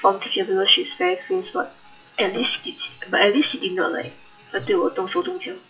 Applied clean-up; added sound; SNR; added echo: classical method WPE with log-MMSE.